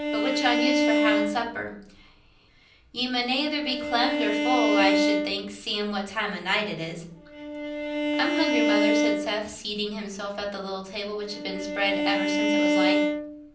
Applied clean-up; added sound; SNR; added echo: none; Bowed string instrument; -3 dB; reverberation time 0.6 s.